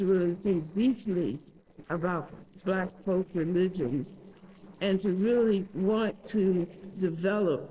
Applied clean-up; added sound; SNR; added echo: neural separator model SepFormer DNS4.